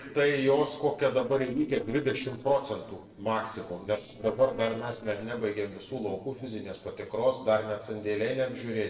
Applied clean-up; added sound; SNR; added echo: neural separator model SepFormer DNS4.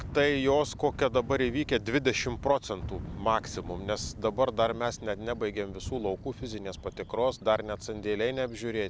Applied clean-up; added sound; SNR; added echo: none; none; none; none.